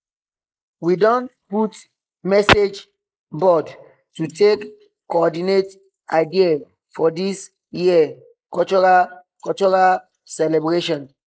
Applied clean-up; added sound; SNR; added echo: neural mask model Resemble Enhance denoiser.